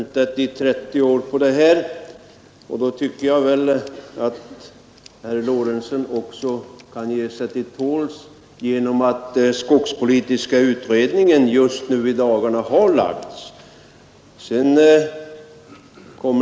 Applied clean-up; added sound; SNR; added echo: none; none; none; none.